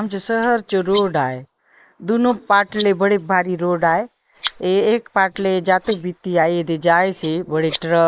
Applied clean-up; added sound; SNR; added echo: neural mask model Resemble Enhance denoiser.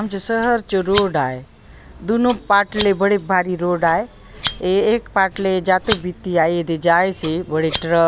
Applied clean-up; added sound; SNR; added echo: none; Scissors; 15 dB; none.